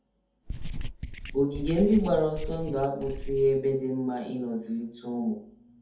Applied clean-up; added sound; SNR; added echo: none; Writing; 7 dB; reverberation time 0.6 s.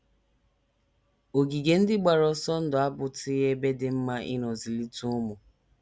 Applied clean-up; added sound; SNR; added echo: none; none; none; none.